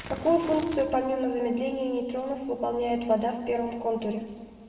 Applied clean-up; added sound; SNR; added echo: none; Fire; 18 dB; reverberation time 1.6 s.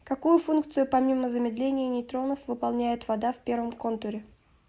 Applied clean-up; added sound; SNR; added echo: none; none; none; none.